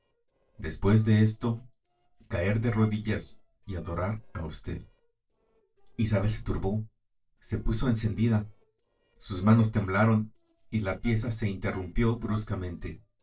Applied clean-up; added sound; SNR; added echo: neural separator model SepFormer DNS4.